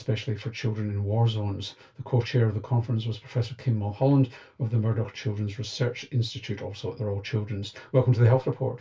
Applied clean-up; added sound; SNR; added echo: none; none; none; reverberation time 0.2 s.